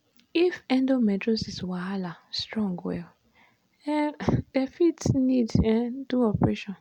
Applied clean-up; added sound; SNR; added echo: none; none; none; none.